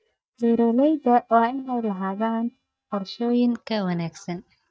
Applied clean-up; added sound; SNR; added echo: neural mask model DeepFilterNet 3.